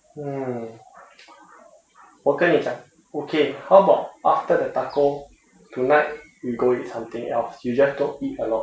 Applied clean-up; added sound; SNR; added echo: none; none; none; none.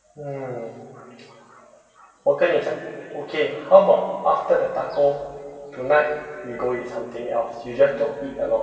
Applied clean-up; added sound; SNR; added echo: none; none; none; reverberation time 2.7 s.